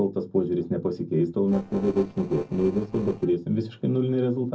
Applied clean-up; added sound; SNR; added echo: neural separator model SepFormer DNS4.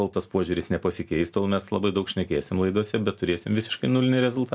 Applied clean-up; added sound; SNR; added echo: none; none; none; none.